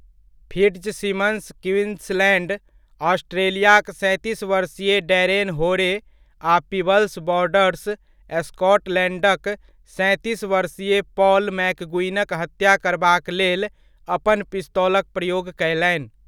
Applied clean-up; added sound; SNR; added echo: none; none; none; none.